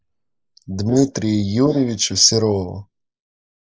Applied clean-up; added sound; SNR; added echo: neural mask model Resemble Enhance denoiser.